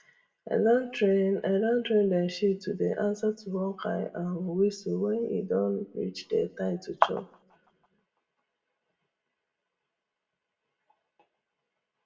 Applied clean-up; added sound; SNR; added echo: none; none; none; reverberation time 0.5 s.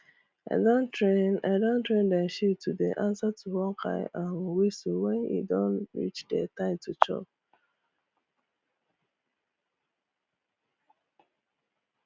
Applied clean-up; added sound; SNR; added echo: none; none; none; none.